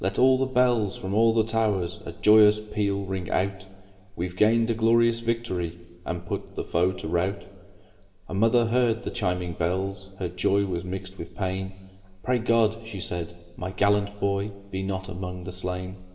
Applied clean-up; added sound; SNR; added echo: none; none; none; reverberation time 1.3 s.